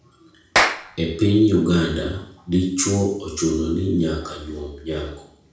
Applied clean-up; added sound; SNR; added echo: none; Clapping; 3 dB; reverberation time 0.6 s.